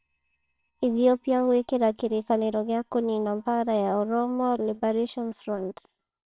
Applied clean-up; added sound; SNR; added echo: neural separator model SepFormer WHAMR!.